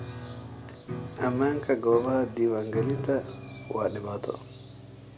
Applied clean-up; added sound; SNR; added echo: none; Piano; 9 dB; none.